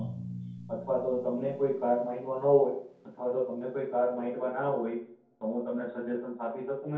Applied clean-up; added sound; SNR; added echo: none; Drum; 17 dB; reverberation time 0.6 s.